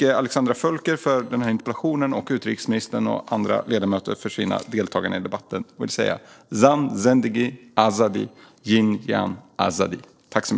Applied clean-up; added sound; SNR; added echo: neural separator model SepFormer DNS4.